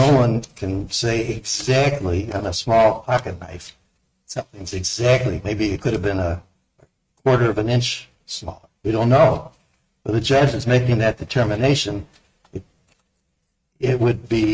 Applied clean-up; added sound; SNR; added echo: neural mask model RNNoise.